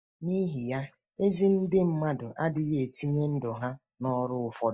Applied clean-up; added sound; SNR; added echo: neural mask model DeepFilterNet 3.